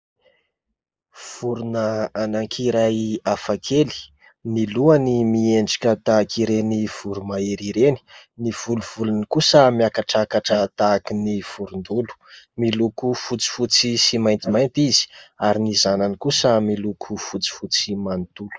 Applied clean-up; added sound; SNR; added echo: neural mask model Resemble Enhance denoiser.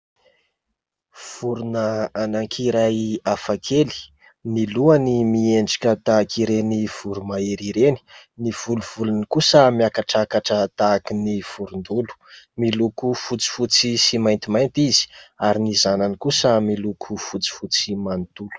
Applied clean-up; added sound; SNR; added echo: none; none; none; none.